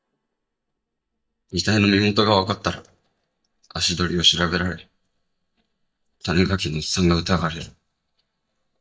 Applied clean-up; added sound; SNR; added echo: neural mask model DeepFilterNet 3.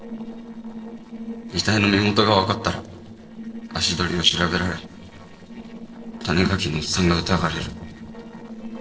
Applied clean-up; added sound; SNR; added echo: neural separator model SepFormer DNS4.